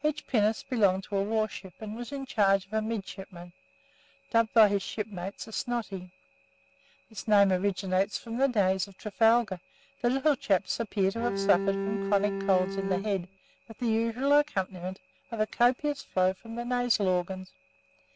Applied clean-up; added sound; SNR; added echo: none; Bowed string instrument; 4 dB; none.